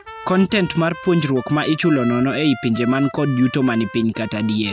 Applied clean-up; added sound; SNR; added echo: none; Trumpet; 16 dB; none.